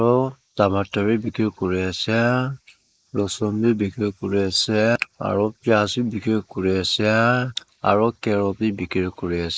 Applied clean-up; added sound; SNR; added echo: neural mask model Resemble Enhance denoiser.